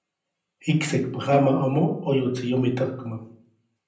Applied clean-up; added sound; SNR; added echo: none; Snare drum; 13 dB; reverberation time 0.6 s.